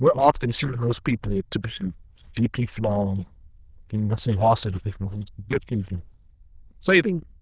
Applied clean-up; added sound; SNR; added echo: neural diffusion model UNIVERSE++.